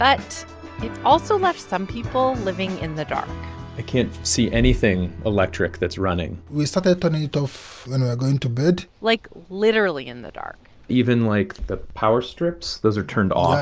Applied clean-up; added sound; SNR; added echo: none; none; none; none.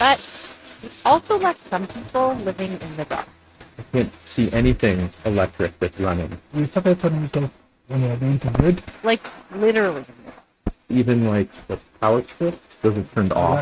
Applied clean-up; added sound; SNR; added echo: neural mask model RNNoise.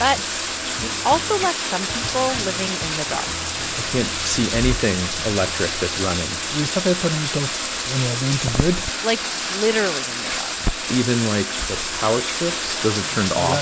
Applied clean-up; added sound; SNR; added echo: none; Bathtub (filling or washing); 2 dB; none.